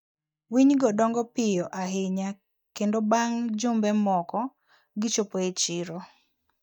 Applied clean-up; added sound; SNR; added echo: neural mask model DeepFilterNet 3.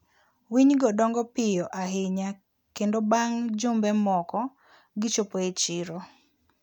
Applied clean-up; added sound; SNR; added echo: none; none; none; none.